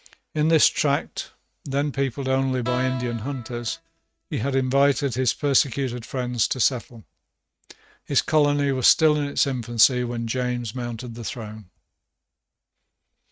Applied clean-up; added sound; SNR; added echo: neural mask model RNNoise.